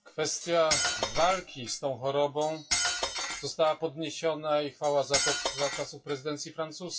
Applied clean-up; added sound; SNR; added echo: classical method WPE with log-MMSE.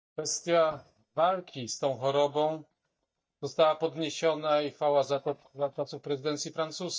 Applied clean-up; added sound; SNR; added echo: neural mask model DeepFilterNet 3.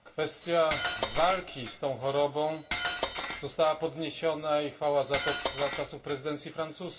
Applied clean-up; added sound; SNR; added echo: none; Cutlery, silverware; 3 dB; reverberation time 0.2 s.